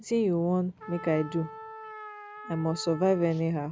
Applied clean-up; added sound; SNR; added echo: none; Trumpet; 16 dB; none.